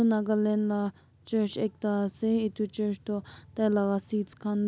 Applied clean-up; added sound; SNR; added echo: none; none; none; none.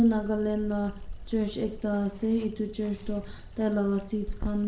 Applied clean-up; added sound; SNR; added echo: none; Water; 11 dB; reverberation time 0.5 s.